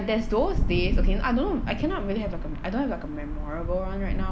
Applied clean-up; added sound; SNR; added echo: none; Thunder; -1 dB; reverberation time 1.3 s.